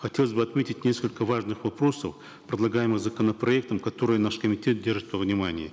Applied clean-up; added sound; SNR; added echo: none; none; none; none.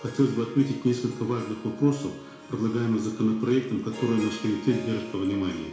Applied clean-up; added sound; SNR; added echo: none; Harp; 17 dB; reverberation time 0.7 s.